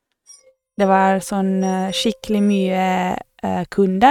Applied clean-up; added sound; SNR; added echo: neural mask model RNNoise.